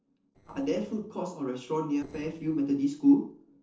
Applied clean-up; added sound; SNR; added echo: neural separator model SepFormer DNS4.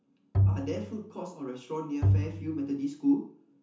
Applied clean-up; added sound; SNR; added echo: none; Bowed string instrument; -4 dB; reverberation time 0.9 s.